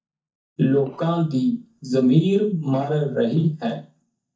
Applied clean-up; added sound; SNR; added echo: neural mask model DeepFilterNet 3.